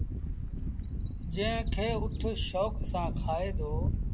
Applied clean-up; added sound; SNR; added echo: none; Wind / Bird; -3 dB; none.